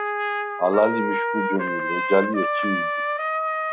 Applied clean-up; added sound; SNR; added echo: none; Trumpet; 0 dB; none.